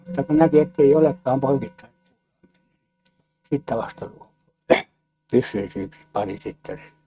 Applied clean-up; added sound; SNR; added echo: neural mask model RNNoise.